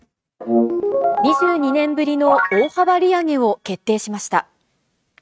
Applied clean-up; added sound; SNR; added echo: neural mask model RNNoise.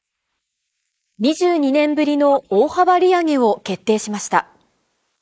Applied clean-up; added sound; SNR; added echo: neural mask model Resemble Enhance denoiser.